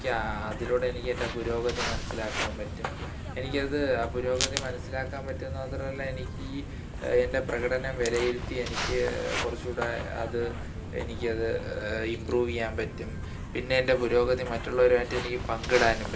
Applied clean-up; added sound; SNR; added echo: none; Walk, footsteps; 6 dB; reverberation time 0.2 s.